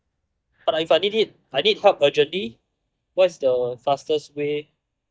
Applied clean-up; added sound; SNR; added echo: neural mask model DeepFilterNet 3.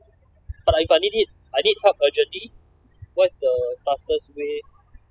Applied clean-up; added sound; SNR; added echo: classical method spectral subtraction.